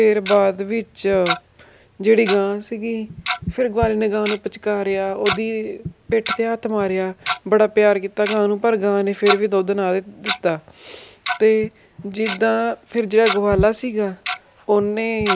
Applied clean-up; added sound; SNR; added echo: none; Tick-tock; 10 dB; none.